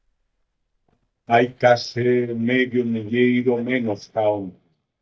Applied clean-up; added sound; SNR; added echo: neural mask model DeepFilterNet 3.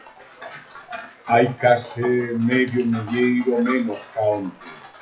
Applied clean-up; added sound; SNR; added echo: classical method WPE with log-MMSE.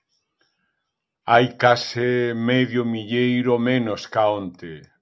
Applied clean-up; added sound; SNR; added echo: none; none; none; none.